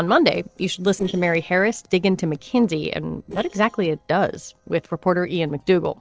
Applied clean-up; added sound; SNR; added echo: neural separator model SepFormer DNS4.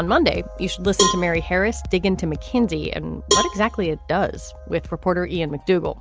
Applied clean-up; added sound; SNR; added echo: none; Cowbell; 5 dB; none.